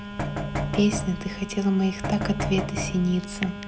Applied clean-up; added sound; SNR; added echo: none; Knock + Telephone; 4 dB; none.